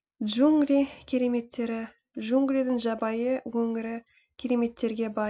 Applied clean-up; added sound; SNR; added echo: none; none; none; none.